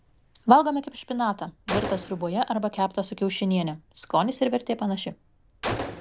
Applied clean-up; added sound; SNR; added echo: none; Gunshot, gunfire; 12 dB; none.